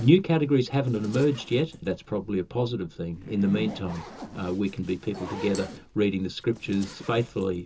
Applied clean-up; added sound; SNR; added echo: none; Zipper (clothing); 16 dB; reverberation time 0.2 s.